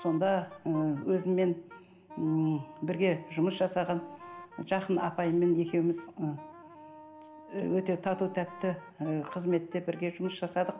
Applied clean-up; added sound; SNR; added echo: none; Wind instrument, woodwind instrument; 19 dB; reverberation time 1.6 s.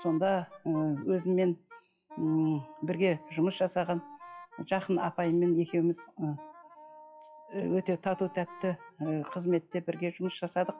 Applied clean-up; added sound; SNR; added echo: classical method WPE with log-MMSE.